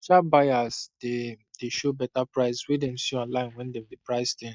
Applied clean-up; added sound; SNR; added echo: neural mask model DeepFilterNet 3.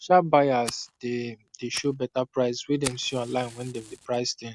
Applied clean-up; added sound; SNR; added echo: none; Fire; 17 dB; none.